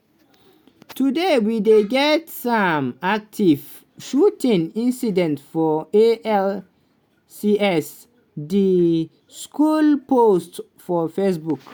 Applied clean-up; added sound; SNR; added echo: none; none; none; none.